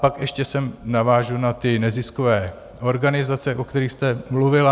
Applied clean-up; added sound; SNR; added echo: none; none; none; none.